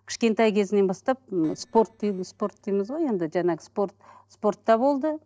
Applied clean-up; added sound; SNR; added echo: neural separator model SepFormer DNS4.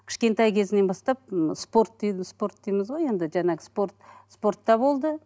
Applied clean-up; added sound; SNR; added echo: none; none; none; none.